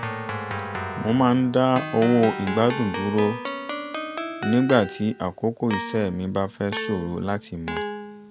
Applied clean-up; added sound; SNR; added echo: none; Keyboard (musical); 8 dB; none.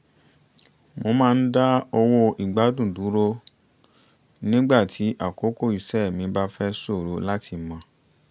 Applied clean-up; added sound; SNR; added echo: none; none; none; none.